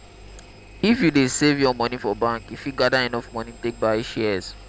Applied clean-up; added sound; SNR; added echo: none; Engine; 20 dB; none.